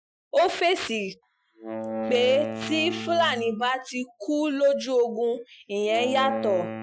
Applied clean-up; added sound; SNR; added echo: classical method Wiener filter.